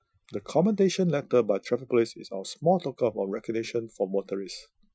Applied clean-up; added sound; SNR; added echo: classical method Wiener filter.